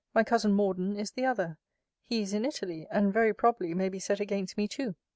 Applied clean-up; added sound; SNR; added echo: none; none; none; none.